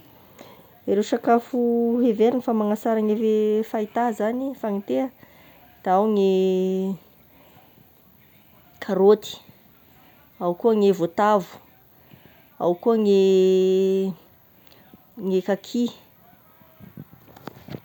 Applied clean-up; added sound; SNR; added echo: none; none; none; none.